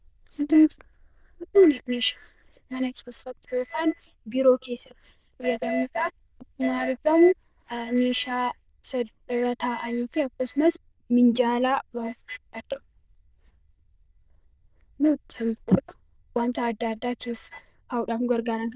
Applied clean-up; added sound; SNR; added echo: neural diffusion model UNIVERSE++.